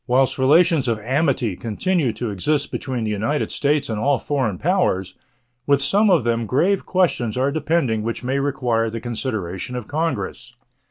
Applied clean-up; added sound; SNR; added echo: none; none; none; none.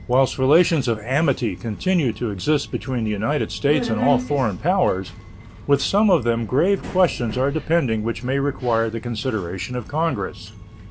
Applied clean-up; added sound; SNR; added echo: none; Subway, metro, underground; 13 dB; none.